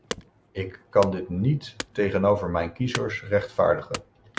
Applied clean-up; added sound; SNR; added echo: none; Wood / Domestic sounds, home sounds; 14 dB; none.